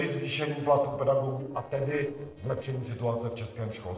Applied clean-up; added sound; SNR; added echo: neural separator model SepFormer DNS4.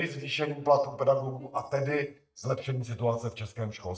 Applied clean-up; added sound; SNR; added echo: neural mask model DeepFilterNet 3.